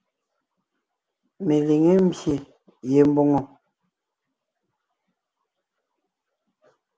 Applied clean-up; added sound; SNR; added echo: none; none; none; none.